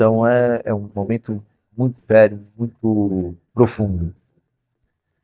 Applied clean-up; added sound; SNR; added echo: neural mask model DeepFilterNet 3.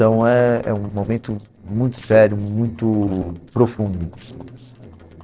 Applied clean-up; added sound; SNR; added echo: neural separator model SepFormer DNS4.